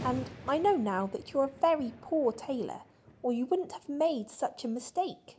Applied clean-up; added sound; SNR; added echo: none; Thunder; 17 dB; none.